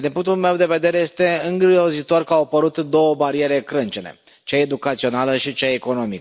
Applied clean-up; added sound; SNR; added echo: none; none; none; none.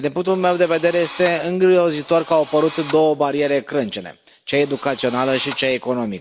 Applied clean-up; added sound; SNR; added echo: none; Drill; 18 dB; none.